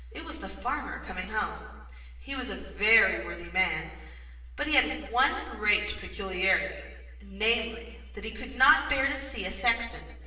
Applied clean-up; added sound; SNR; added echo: none; none; none; reverberation time 1.0 s.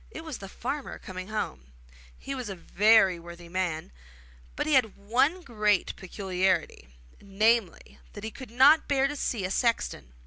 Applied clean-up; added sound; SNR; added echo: none; none; none; none.